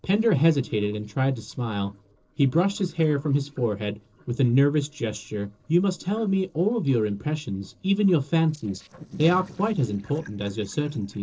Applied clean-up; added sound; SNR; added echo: neural separator model SepFormer DNS4.